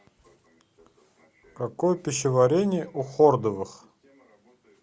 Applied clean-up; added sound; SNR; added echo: none; none; none; none.